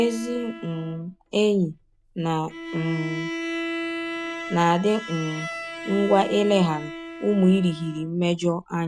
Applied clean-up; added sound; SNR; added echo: none; Bowed string instrument; 10 dB; none.